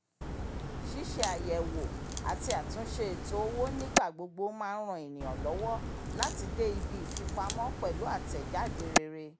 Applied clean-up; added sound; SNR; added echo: none; Crack; -3 dB; none.